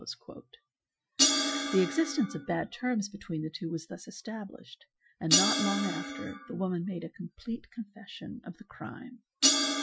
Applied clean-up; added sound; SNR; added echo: classical method Wiener filter.